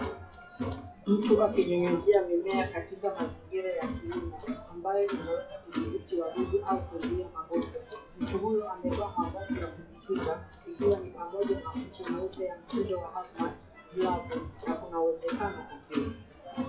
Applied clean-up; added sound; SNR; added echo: classical method WPE with log-MMSE.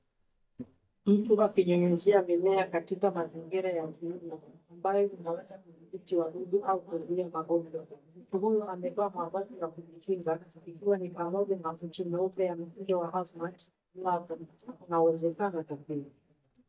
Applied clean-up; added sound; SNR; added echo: neural mask model DeepFilterNet 3.